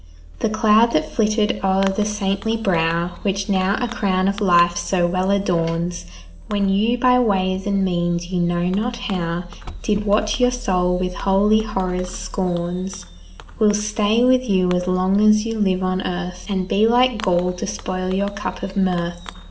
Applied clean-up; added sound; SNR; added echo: none; Fireworks; 15 dB; reverberation time 0.6 s.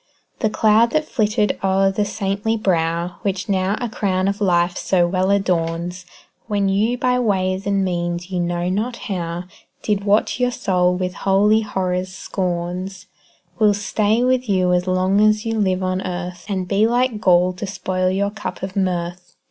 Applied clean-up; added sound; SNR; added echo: none; none; none; none.